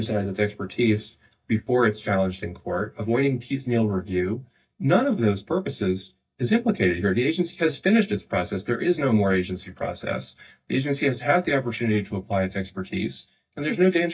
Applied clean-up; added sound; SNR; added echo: neural mask model DeepFilterNet 3.